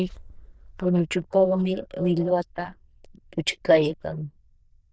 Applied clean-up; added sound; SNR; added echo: neural diffusion model UNIVERSE++.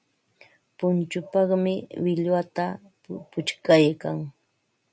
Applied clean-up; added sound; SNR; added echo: none; none; none; none.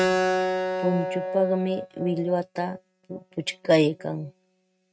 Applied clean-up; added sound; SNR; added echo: neural mask model RNNoise.